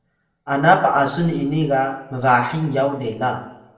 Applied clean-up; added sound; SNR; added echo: none; none; none; reverberation time 0.6 s.